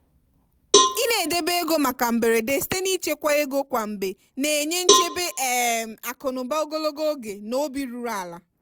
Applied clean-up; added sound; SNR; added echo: none; Cowbell; 0 dB; none.